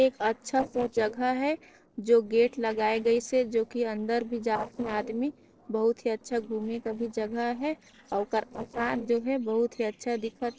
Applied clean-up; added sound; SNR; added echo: neural separator model SepFormer DNS4.